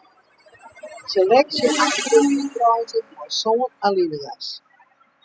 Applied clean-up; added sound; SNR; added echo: classical method spectral subtraction.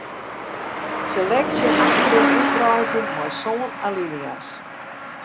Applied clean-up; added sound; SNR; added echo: none; Truck; -2 dB; none.